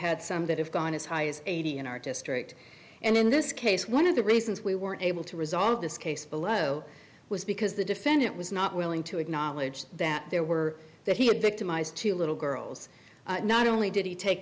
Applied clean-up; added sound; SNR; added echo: none; none; none; none.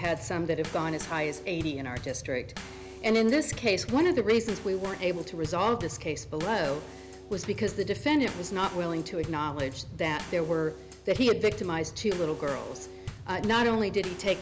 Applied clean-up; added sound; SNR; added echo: none; Bass drum / Snare drum / Drum kit; 13 dB; none.